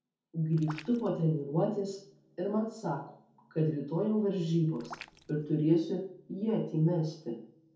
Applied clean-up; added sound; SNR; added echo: none; Raindrop; 20 dB; reverberation time 0.6 s.